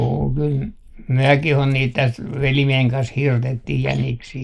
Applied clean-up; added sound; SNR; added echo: neural mask model Resemble Enhance denoiser.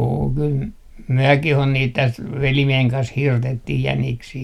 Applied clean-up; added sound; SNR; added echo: none; none; none; none.